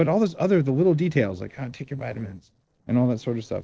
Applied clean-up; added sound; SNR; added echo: neural separator model SepFormer DNS4.